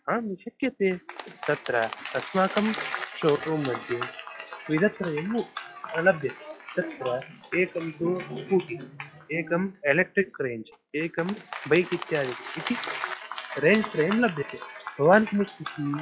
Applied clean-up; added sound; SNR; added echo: classical method log-MMSE.